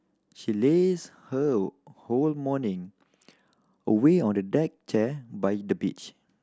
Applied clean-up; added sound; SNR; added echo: none; none; none; none.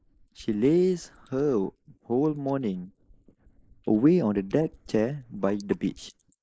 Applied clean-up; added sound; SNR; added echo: neural mask model Resemble Enhance denoiser.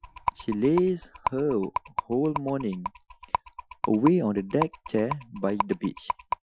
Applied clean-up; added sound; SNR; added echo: classical method Wiener filter.